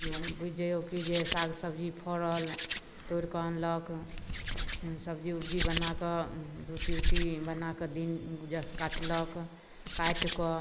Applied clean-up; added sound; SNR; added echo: neural mask model Resemble Enhance denoiser.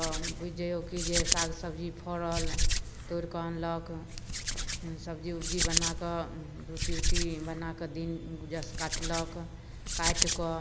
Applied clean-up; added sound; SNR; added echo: none; Hands; -4 dB; none.